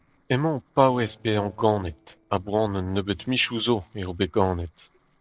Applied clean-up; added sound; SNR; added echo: neural separator model SepFormer DNS4.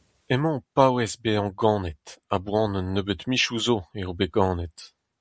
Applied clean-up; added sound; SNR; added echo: none; none; none; none.